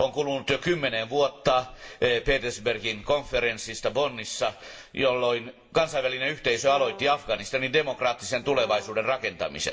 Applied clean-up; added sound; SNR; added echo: none; Brass instrument; 16 dB; reverberation time 0.7 s.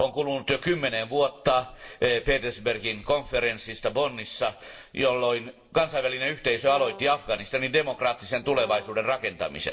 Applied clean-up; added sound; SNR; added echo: neural separator model SepFormer DNS4.